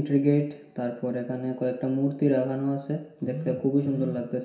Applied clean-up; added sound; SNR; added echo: none; none; none; reverberation time 0.7 s.